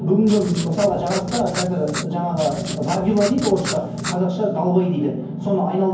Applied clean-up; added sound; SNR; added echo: none; Writing; 11 dB; reverberation time 0.9 s.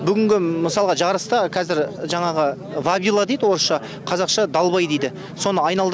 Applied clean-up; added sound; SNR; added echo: none; none; none; none.